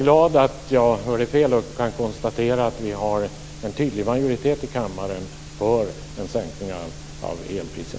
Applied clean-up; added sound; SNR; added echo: none; none; none; none.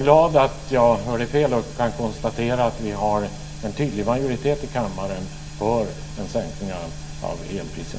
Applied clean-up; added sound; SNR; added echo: none; none; none; reverberation time 0.3 s.